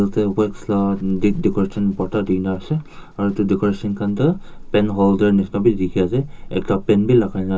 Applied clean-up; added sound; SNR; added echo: none; Livestock, farm animals, working animals; 13 dB; reverberation time 0.2 s.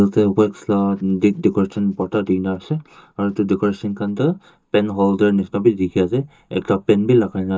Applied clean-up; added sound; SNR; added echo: neural mask model DeepFilterNet 3.